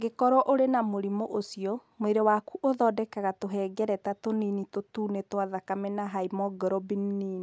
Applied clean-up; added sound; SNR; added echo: none; none; none; none.